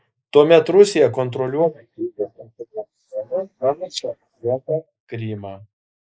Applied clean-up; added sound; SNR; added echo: neural mask model Resemble Enhance denoiser.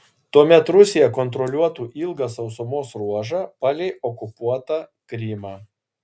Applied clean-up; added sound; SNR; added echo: none; none; none; none.